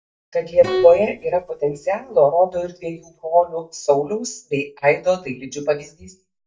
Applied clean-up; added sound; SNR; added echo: neural mask model DeepFilterNet 3.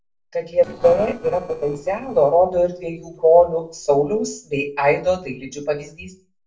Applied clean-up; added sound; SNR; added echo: neural separator model SepFormer DNS4.